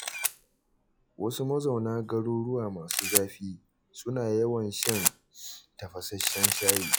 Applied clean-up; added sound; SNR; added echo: classical method log-MMSE.